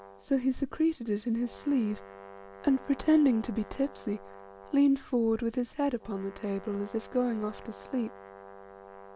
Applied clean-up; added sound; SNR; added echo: none; Brass instrument; 19 dB; none.